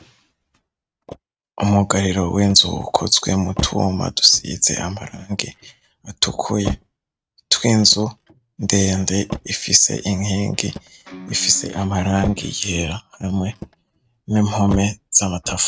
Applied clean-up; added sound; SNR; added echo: neural mask model RNNoise.